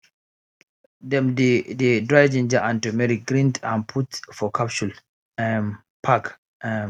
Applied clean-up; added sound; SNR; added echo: none; none; none; none.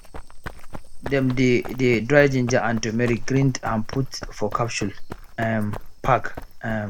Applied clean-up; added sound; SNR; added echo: none; Run; 9 dB; none.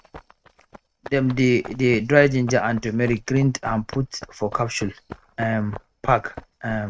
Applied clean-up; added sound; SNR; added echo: neural mask model RNNoise.